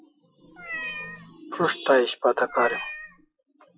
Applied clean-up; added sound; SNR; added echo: classical method log-MMSE.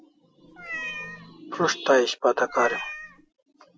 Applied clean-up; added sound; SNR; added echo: none; Meow; 10 dB; none.